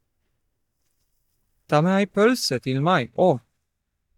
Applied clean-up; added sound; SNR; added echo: neural mask model DeepFilterNet 3.